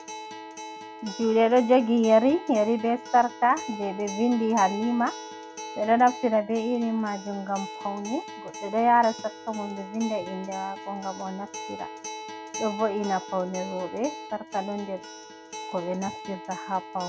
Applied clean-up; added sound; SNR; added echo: none; Acoustic guitar; 13 dB; none.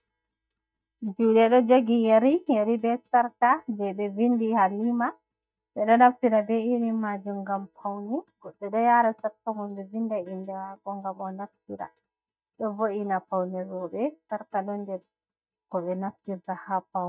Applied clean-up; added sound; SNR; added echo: neural mask model DeepFilterNet 3.